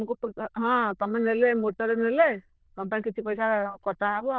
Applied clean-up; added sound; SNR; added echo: neural diffusion model UNIVERSE++.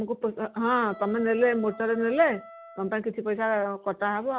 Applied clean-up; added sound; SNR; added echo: none; Wind instrument, woodwind instrument; 19 dB; none.